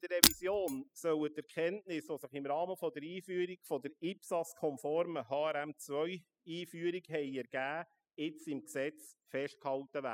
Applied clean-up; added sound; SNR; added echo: classical method spectral subtraction.